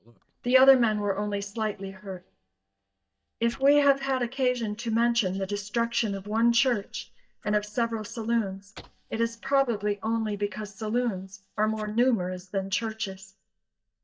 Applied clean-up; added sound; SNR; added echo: neural mask model DeepFilterNet 3.